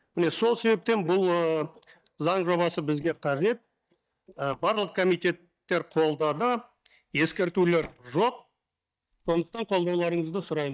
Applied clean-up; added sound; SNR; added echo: neural mask model DeepFilterNet 3.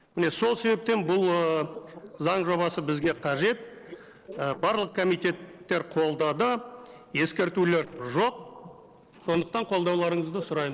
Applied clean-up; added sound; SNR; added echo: neural separator model SepFormer DNS4.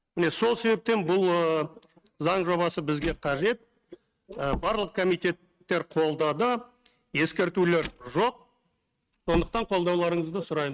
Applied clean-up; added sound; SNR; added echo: neural mask model RNNoise.